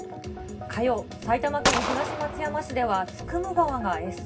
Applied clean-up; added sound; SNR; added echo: none; Gunshot, gunfire; 2 dB; reverberation time 0.4 s.